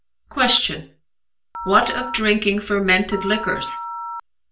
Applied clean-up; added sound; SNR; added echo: none; Telephone; 11 dB; reverberation time 0.3 s.